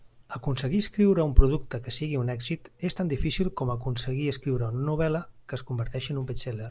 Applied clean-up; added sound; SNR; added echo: none; none; none; none.